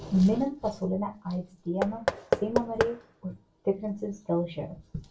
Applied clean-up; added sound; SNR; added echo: none; Knock / Wood; 3 dB; reverberation time 0.2 s.